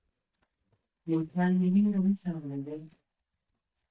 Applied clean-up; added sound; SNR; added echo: neural mask model DeepFilterNet 3.